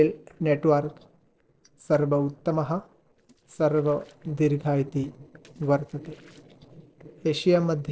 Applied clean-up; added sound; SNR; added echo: neural separator model SepFormer DNS4.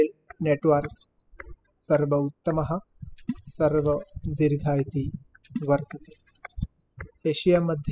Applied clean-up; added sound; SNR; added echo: classical method spectral subtraction.